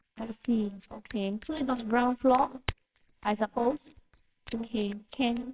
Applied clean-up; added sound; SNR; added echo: neural separator model SepFormer WHAMR!.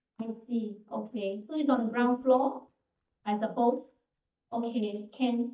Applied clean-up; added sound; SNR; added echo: neural mask model DeepFilterNet 3.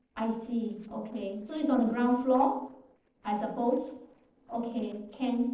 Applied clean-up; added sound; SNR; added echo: neural separator model SepFormer DNS4.